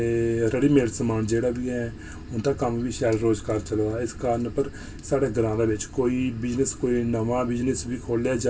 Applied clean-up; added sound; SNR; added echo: none; none; none; reverberation time 0.2 s.